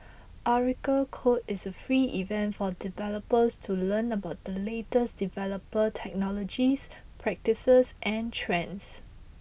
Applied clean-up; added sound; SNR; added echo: none; none; none; none.